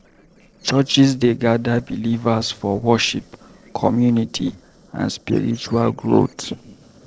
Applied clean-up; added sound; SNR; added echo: neural separator model SepFormer DNS4.